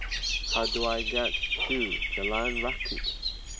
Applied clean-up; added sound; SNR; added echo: none; Bird / Dog; -3 dB; none.